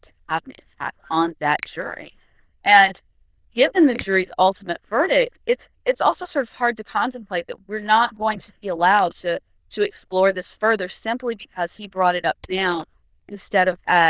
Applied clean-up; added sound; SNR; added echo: neural diffusion model UNIVERSE++.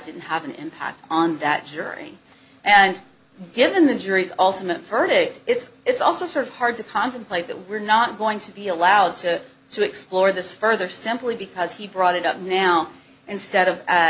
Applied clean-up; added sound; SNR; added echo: none; none; none; none.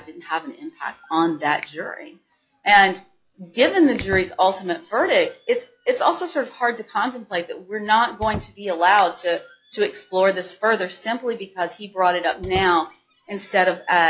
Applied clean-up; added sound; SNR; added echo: classical method log-MMSE.